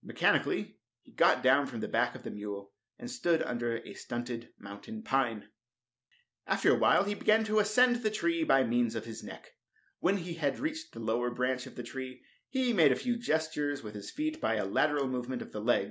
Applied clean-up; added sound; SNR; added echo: none; none; none; none.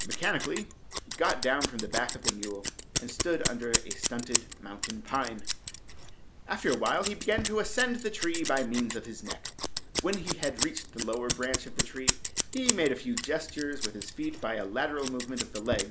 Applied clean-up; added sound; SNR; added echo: none; Scissors; 2 dB; none.